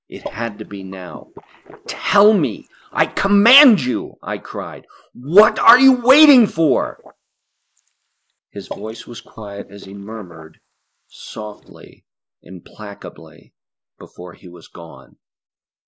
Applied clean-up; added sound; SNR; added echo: neural mask model Resemble Enhance denoiser.